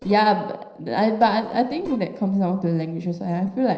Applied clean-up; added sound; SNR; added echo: neural separator model SepFormer DNS4.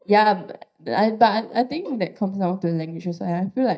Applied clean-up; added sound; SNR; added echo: neural mask model DeepFilterNet 3.